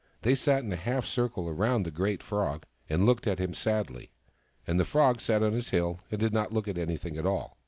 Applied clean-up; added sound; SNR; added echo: none; none; none; none.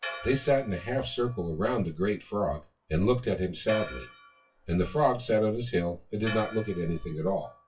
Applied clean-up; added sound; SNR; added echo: classical method WPE with log-MMSE.